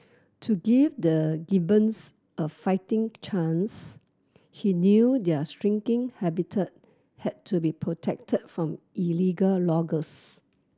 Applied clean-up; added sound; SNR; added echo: none; none; none; none.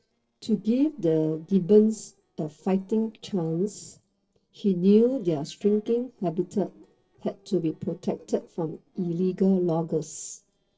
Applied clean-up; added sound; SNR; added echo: neural separator model SepFormer DNS4.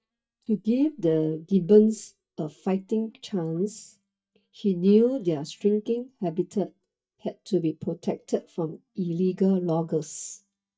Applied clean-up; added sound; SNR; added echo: neural mask model DeepFilterNet 3.